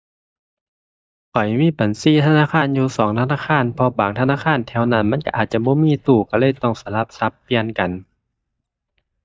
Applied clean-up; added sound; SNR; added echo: neural mask model DeepFilterNet 3.